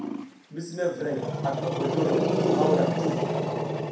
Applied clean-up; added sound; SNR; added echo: none; Growling; -4 dB; reverberation time 0.6 s.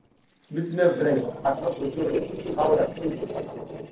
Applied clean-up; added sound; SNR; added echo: neural separator model SepFormer DNS4.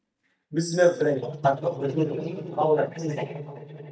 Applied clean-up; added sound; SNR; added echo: neural mask model DeepFilterNet 3.